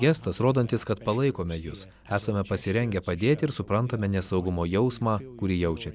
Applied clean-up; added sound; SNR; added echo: none; none; none; none.